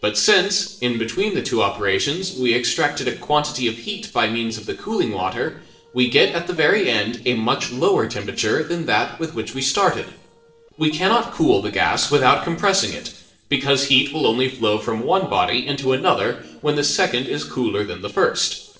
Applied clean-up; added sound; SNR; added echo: neural separator model SepFormer DNS4.